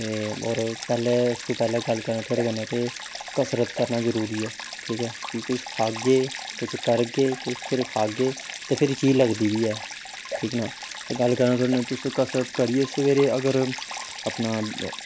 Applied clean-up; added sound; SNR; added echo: none; Stream; 11 dB; none.